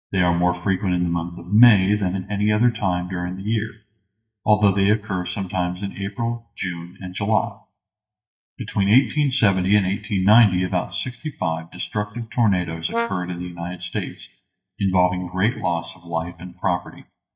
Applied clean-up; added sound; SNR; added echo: neural mask model DeepFilterNet 3.